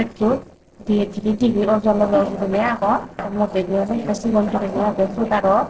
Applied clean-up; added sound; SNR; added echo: neural separator model SepFormer DNS4.